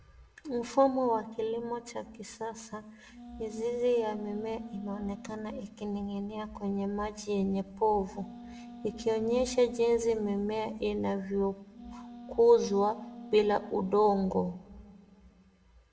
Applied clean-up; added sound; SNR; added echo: none; Wind instrument, woodwind instrument; 17 dB; reverberation time 0.7 s.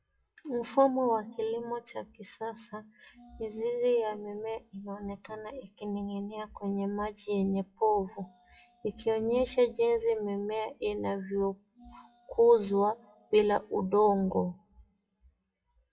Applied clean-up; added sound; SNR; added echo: classical method WPE with log-MMSE.